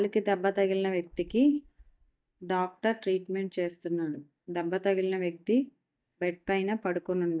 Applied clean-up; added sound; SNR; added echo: neural mask model DeepFilterNet 3.